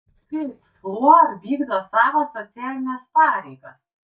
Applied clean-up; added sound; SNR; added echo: neural mask model DeepFilterNet 3.